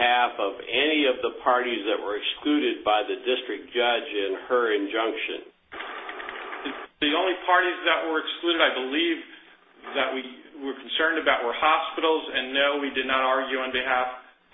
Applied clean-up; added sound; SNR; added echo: none; none; none; none.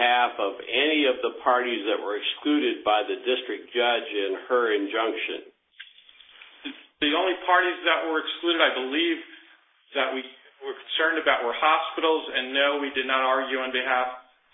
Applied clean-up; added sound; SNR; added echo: neural mask model Resemble Enhance denoiser.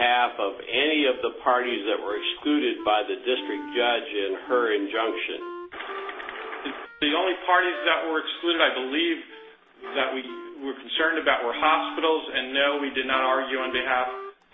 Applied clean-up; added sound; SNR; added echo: none; Wind instrument, woodwind instrument; 16 dB; none.